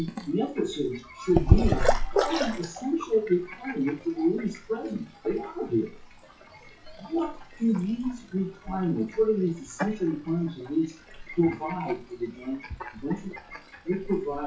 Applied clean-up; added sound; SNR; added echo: classical method WPE with log-MMSE.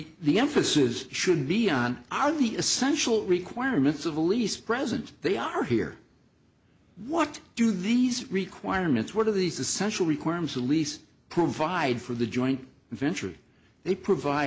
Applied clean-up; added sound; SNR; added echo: none; none; none; none.